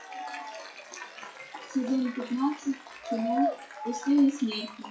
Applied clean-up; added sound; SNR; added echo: classical method WPE with log-MMSE.